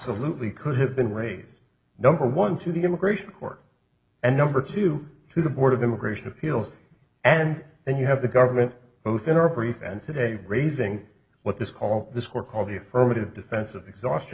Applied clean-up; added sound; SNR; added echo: none; none; none; none.